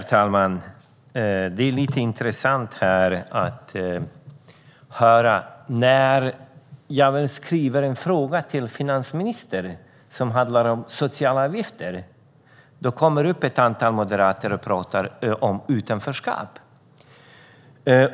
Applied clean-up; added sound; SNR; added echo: none; none; none; none.